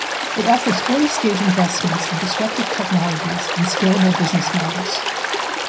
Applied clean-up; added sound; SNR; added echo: none; Stream; 3 dB; reverberation time 0.3 s.